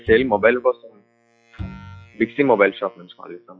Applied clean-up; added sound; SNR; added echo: classical method log-MMSE.